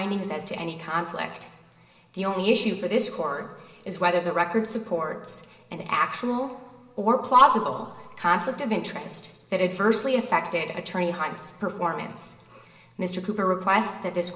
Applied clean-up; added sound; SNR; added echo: none; none; none; reverberation time 2.4 s.